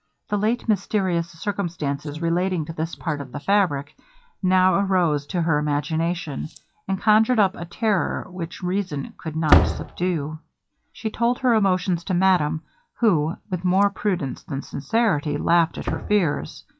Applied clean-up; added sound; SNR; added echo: classical method log-MMSE.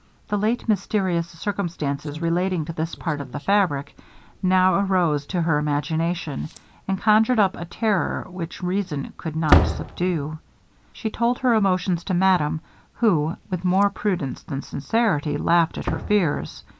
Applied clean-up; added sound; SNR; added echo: none; Slam; 10 dB; none.